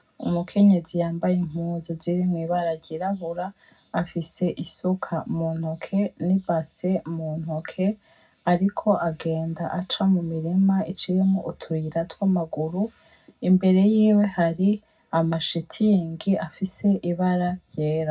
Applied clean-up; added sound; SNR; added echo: none; none; none; reverberation time 0.3 s.